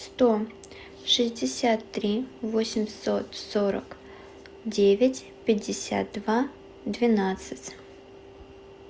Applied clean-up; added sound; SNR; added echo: none; none; none; none.